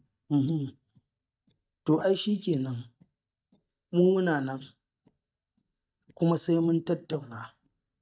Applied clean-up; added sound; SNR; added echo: neural mask model DeepFilterNet 3.